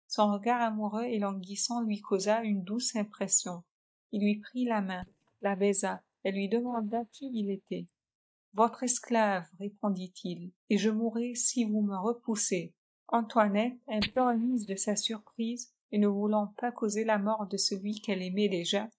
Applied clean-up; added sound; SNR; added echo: neural mask model DeepFilterNet 3.